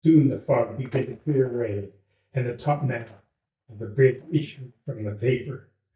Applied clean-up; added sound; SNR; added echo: neural mask model DeepFilterNet 3.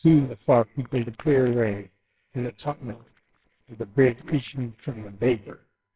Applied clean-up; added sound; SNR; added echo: neural separator model SepFormer WHAMR!.